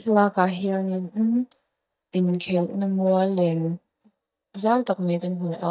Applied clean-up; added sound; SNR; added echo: neural mask model DeepFilterNet 3.